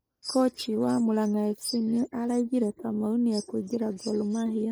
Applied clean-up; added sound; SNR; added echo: neural mask model Resemble Enhance denoiser.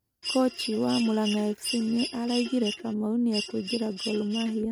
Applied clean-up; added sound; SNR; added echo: neural mask model RNNoise.